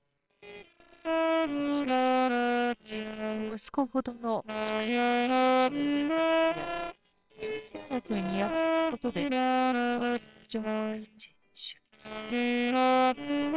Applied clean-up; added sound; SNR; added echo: neural separator model SepFormer WHAMR!.